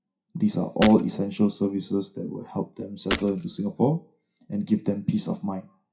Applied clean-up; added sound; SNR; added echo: classical method WPE with log-MMSE.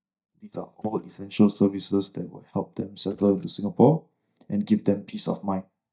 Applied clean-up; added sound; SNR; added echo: neural mask model DeepFilterNet 3.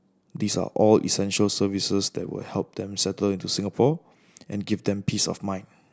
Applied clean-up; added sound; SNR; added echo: none; none; none; none.